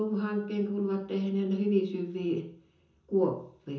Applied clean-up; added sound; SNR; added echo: none; none; none; reverberation time 0.6 s.